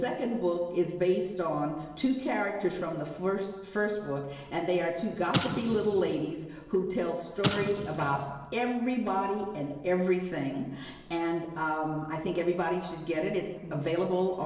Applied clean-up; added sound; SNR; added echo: none; Explosion; 7 dB; reverberation time 1.0 s.